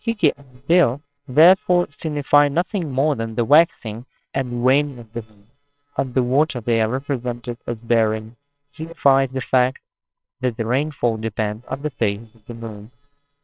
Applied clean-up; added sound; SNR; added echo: neural separator model SepFormer WHAMR!.